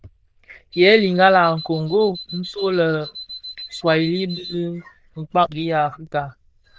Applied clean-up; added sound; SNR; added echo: neural diffusion model UNIVERSE++.